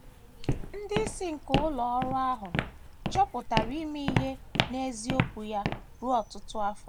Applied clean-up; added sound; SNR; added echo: none; Walk, footsteps; 1 dB; none.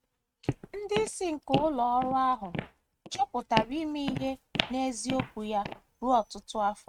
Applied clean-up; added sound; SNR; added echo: neural mask model RNNoise.